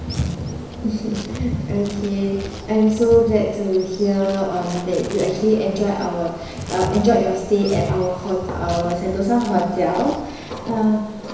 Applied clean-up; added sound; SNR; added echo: none; Insect; 16 dB; reverberation time 1.0 s.